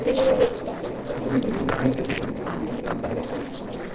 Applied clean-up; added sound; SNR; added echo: neural separator model SepFormer DNS4.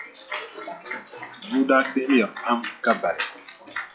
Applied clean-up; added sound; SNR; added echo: classical method log-MMSE.